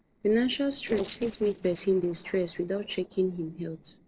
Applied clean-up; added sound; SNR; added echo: neural separator model SepFormer DNS4.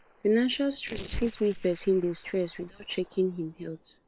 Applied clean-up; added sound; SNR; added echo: neural separator model SepFormer WHAM!.